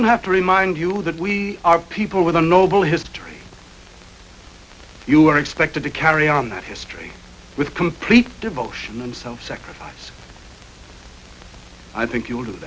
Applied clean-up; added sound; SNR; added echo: none; none; none; none.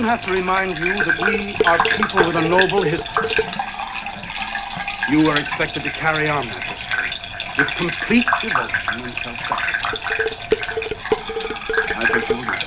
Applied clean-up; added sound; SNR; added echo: none; Dishes, pots, and pans + Bathtub (filling or washing) / Gurgling; -2 dB; none.